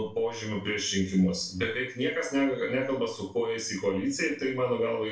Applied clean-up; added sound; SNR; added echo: none; none; none; reverberation time 0.3 s.